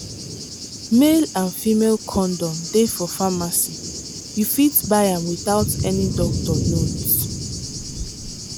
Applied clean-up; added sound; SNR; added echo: none; Thunder / Cricket; 6 dB; none.